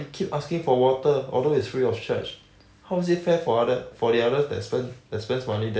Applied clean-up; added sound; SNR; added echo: none; none; none; none.